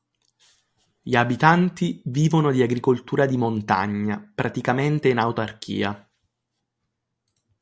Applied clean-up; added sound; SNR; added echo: none; none; none; none.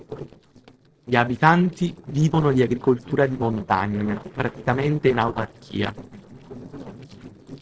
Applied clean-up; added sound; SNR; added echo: neural separator model SepFormer DNS4.